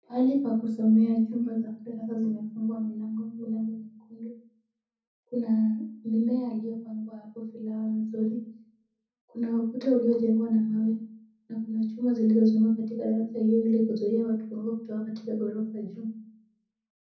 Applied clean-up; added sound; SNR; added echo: none; none; none; reverberation time 0.6 s.